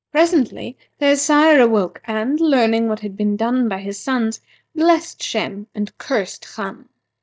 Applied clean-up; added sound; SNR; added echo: neural mask model DeepFilterNet 3.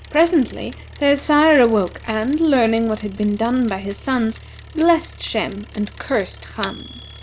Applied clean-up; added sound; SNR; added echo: none; Clock + Engine; 18 dB; none.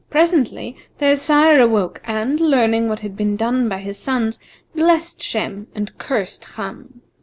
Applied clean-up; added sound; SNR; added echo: none; none; none; none.